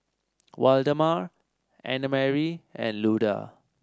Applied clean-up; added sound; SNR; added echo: none; none; none; none.